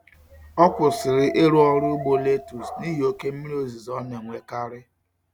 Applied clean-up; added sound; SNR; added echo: none; Dog; 10 dB; none.